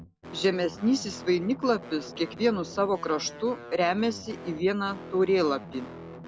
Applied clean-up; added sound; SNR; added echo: none; Guitar; 15 dB; none.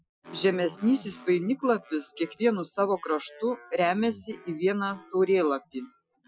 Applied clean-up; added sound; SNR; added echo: classical method Wiener filter.